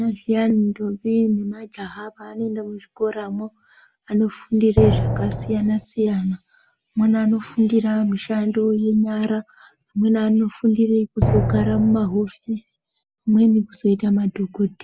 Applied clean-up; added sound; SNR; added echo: none; Drum; 1 dB; none.